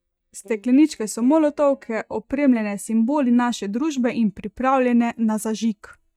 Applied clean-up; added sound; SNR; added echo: neural mask model DeepFilterNet 3.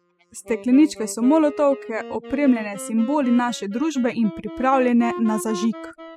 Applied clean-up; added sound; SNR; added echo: classical method spectral subtraction.